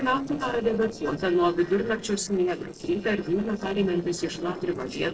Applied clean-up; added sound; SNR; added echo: neural separator model SepFormer DNS4.